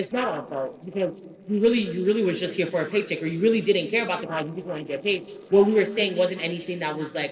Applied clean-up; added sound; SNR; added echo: neural separator model SepFormer DNS4.